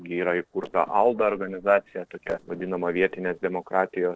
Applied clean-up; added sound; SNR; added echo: neural separator model SepFormer DNS4.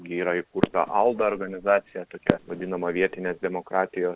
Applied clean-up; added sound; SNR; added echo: none; Fireworks; 5 dB; none.